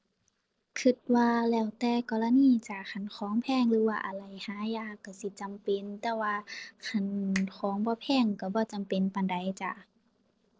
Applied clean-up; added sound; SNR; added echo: neural separator model SepFormer DNS4.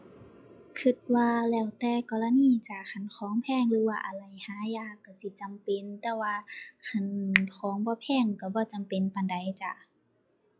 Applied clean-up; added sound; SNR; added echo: classical method log-MMSE.